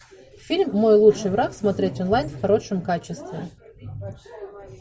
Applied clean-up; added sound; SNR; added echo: none; none; none; none.